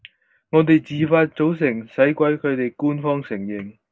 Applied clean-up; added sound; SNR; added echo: none; none; none; none.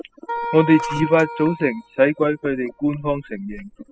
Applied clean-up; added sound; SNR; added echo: classical method spectral subtraction.